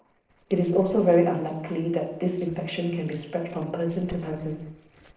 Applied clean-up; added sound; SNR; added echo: neural separator model SepFormer DNS4.